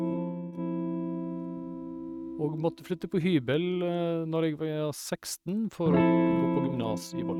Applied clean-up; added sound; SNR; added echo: neural mask model RNNoise.